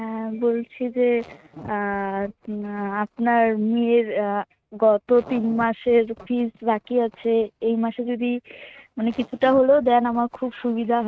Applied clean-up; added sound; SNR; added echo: neural mask model RNNoise.